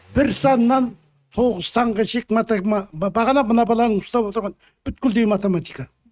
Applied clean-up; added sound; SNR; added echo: neural mask model RNNoise.